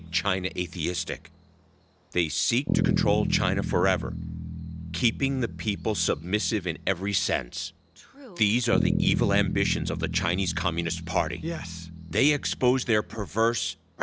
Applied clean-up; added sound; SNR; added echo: none; Bass guitar; 4 dB; none.